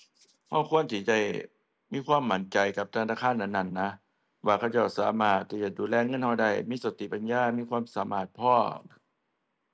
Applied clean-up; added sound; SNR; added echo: none; none; none; none.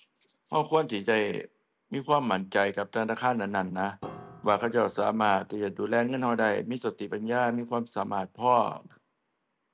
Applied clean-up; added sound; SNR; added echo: none; Piano; 19 dB; none.